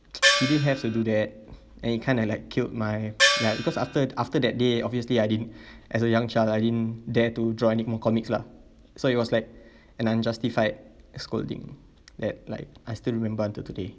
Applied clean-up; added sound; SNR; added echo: none; Gong; -2 dB; none.